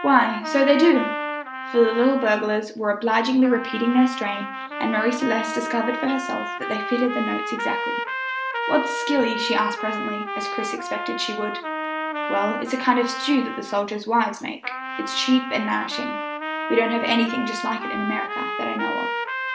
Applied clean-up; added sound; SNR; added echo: none; Trumpet; 6 dB; none.